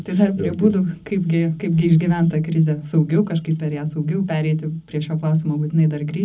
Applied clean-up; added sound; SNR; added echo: none; none; none; reverberation time 0.4 s.